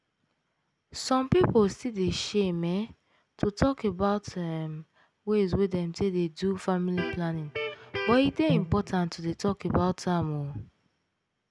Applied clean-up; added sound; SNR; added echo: none; Electric guitar; 5 dB; none.